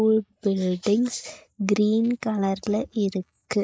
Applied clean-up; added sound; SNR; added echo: neural mask model Resemble Enhance denoiser.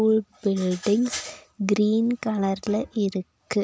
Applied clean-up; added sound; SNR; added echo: none; none; none; none.